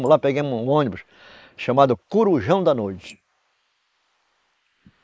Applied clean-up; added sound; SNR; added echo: neural mask model Resemble Enhance denoiser.